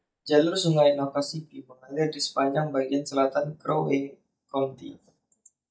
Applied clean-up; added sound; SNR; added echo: neural mask model DeepFilterNet 3.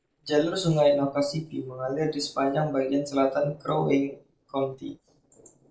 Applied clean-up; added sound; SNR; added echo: neural separator model SepFormer DNS4.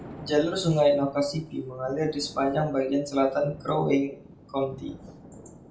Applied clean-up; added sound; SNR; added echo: none; Thunder; 18 dB; reverberation time 0.3 s.